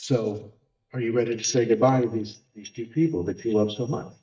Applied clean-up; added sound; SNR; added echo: neural mask model DeepFilterNet 3.